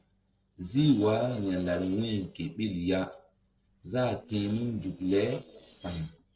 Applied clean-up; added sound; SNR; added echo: neural separator model SepFormer DNS4.